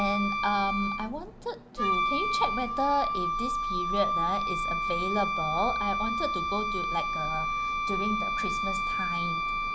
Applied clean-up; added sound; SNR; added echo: none; Wind instrument, woodwind instrument; -3 dB; none.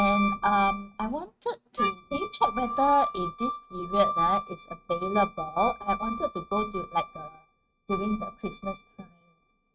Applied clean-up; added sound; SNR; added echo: neural mask model RNNoise.